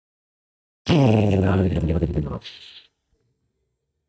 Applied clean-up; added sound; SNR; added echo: neural mask model DeepFilterNet 3.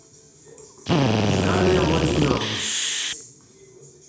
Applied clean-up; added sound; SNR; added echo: none; Drill; -4 dB; reverberation time 0.6 s.